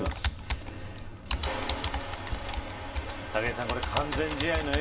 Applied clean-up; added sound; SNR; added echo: none; Computer keyboard; 0 dB; reverberation time 0.1 s.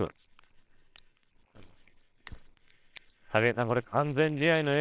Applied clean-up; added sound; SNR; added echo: neural separator model SepFormer WHAMR!.